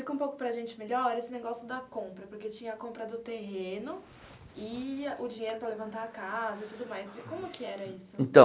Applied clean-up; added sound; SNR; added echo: none; none; none; none.